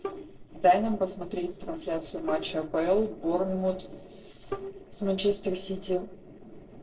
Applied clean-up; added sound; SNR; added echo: neural separator model SepFormer DNS4.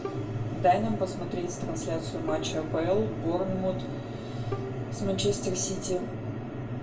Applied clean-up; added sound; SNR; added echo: none; Bowed string instrument; 16 dB; reverberation time 0.3 s.